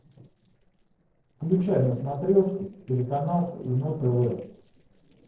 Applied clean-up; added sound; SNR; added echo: neural separator model SepFormer DNS4.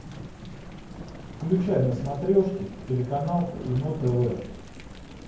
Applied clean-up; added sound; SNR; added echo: none; Thunder / Rain; 12 dB; reverberation time 0.9 s.